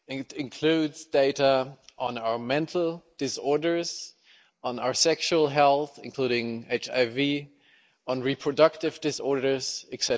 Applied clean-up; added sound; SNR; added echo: neural mask model Resemble Enhance denoiser.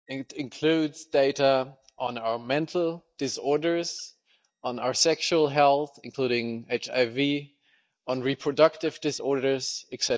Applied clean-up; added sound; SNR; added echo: neural mask model DeepFilterNet 3.